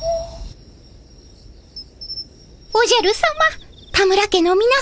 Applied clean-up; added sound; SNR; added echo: none; none; none; none.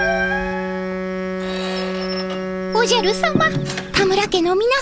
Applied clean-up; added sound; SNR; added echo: none; Wind instrument, woodwind instrument + Squeak; 2 dB; none.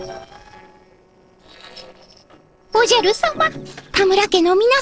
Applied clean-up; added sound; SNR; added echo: neural separator model SepFormer DNS4.